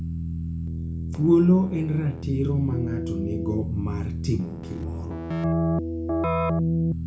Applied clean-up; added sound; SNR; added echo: none; Keyboard (musical); 1 dB; reverberation time 0.3 s.